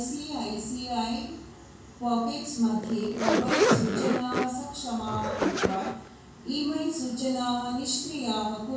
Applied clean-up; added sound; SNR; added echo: none; Zipper (clothing); -2 dB; reverberation time 0.6 s.